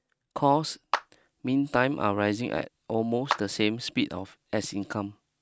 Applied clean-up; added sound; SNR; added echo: neural mask model RNNoise.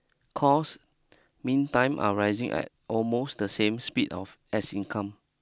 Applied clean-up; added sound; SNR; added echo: none; none; none; none.